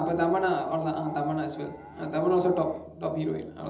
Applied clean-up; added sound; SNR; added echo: none; Animal; 18 dB; reverberation time 1.2 s.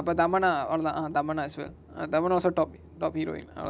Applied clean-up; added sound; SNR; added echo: none; none; none; none.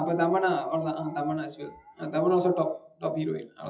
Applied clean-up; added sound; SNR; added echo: classical method WPE with log-MMSE.